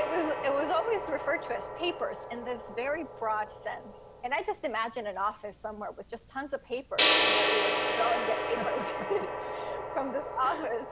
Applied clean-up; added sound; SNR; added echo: none; Gong; -4 dB; none.